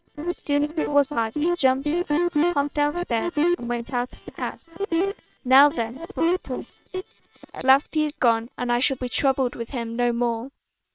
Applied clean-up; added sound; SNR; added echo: neural separator model SepFormer WHAM!.